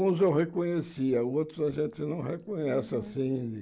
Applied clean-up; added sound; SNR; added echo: none; none; none; none.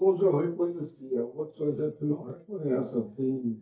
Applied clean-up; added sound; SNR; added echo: neural mask model DeepFilterNet 3.